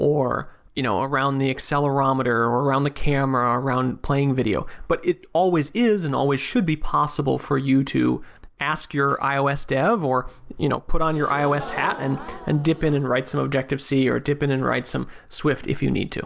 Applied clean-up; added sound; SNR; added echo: none; Crowd / Gasp; 15 dB; none.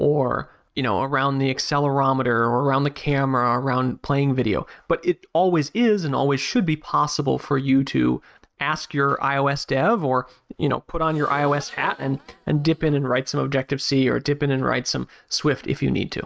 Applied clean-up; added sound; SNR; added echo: neural mask model RNNoise.